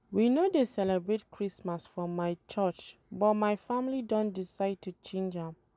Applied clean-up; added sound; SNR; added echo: none; none; none; none.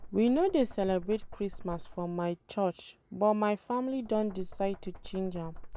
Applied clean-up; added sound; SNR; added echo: none; Knock; 13 dB; none.